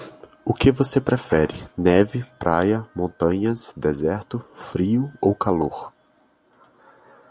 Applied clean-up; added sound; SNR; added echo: none; none; none; none.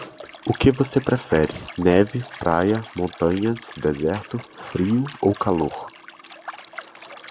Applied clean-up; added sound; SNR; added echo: none; Liquid; 19 dB; none.